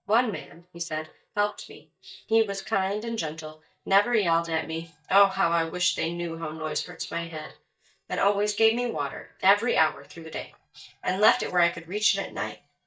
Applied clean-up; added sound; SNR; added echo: neural mask model DeepFilterNet 3.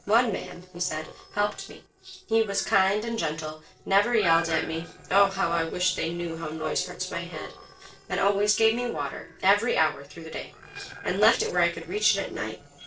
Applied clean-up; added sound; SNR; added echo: neural separator model SepFormer DNS4.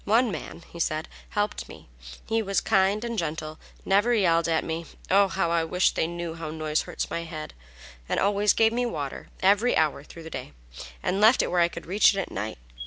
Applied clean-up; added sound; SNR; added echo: none; none; none; none.